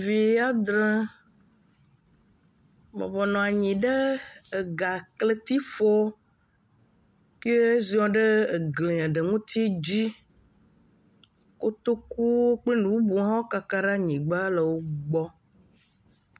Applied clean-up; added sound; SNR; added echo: none; none; none; none.